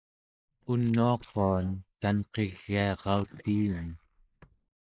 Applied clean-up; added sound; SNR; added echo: neural mask model Resemble Enhance denoiser.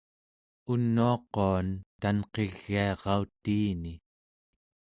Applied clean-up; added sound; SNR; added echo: none; none; none; none.